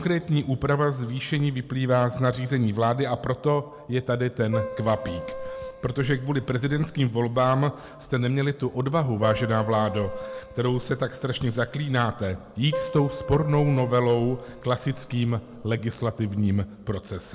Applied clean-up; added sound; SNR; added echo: none; Keyboard (musical); 11 dB; none.